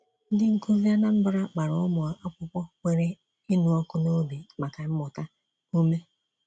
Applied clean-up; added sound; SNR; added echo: none; none; none; none.